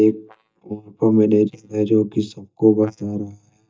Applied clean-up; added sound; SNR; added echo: neural mask model DeepFilterNet 3.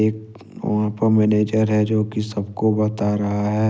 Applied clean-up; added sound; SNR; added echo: none; none; none; none.